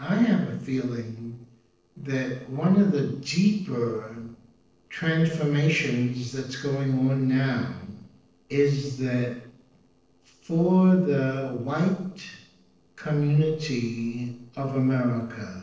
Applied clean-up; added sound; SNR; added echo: neural separator model SepFormer DNS4.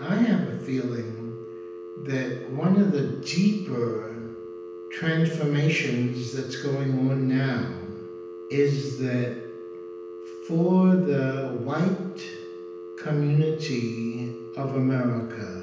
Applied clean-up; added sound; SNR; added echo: none; Telephone; 12 dB; reverberation time 0.9 s.